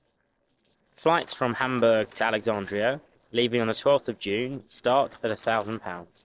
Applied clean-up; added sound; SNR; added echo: neural separator model SepFormer DNS4.